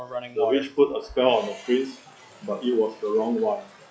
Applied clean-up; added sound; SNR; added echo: classical method log-MMSE.